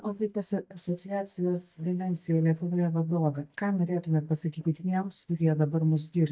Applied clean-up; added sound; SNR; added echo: neural mask model DeepFilterNet 3.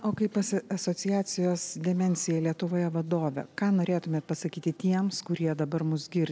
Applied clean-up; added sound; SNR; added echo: none; none; none; none.